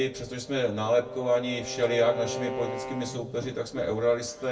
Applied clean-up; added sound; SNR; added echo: none; Bowed string instrument; 11 dB; reverberation time 0.2 s.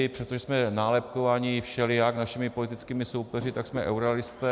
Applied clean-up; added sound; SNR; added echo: none; none; none; none.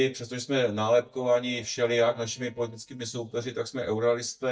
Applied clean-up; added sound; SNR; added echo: neural mask model DeepFilterNet 3.